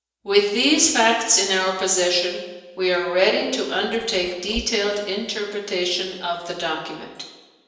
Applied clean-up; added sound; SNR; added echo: none; Zipper (clothing); 16 dB; reverberation time 1.0 s.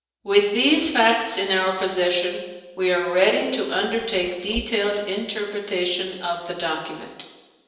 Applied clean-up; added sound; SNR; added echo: neural separator model SepFormer DNS4.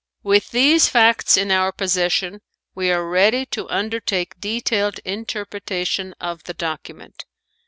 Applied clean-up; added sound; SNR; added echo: none; none; none; none.